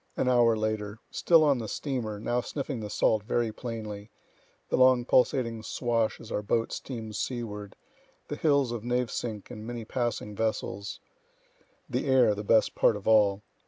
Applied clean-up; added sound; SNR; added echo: none; none; none; none.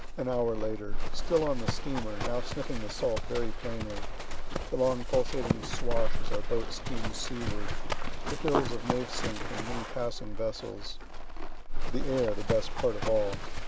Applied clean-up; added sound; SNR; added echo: none; Livestock, farm animals, working animals; -4 dB; none.